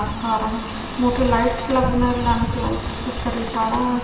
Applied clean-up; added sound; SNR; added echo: none; Cupboard open or close / Door; 15 dB; reverberation time 2.3 s.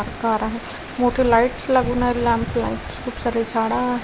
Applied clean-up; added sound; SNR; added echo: none; none; none; none.